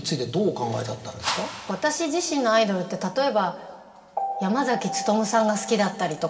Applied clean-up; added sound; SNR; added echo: none; Whoosh, swoosh, swish; 9 dB; reverberation time 2.6 s.